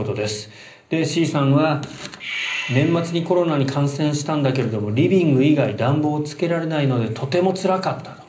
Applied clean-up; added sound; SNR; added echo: none; none; none; reverberation time 0.5 s.